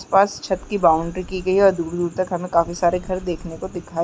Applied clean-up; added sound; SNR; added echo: none; Telephone; 18 dB; none.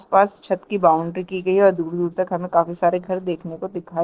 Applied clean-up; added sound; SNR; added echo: neural separator model SepFormer DNS4.